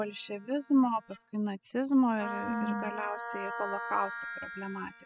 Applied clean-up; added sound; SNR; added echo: classical method spectral subtraction.